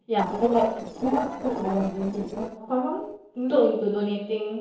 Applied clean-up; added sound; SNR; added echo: neural separator model SepFormer DNS4.